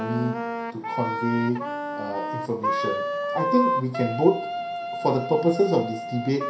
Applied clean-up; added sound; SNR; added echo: none; Wind instrument, woodwind instrument; 3 dB; reverberation time 0.5 s.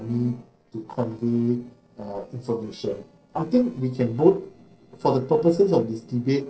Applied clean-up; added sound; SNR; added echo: neural separator model SepFormer DNS4.